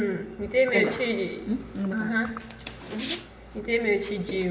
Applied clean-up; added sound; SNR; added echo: none; Bicycle; 7 dB; reverberation time 1.9 s.